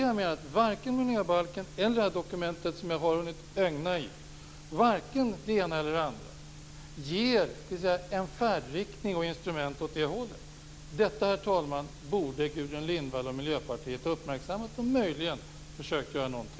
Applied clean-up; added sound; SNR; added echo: none; none; none; none.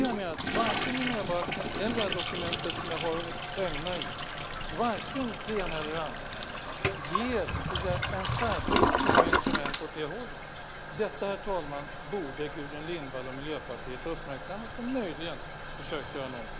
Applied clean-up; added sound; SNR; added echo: none; Toilet flush; -3 dB; none.